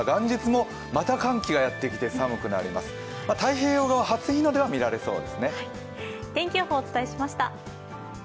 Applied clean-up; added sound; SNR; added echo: none; none; none; none.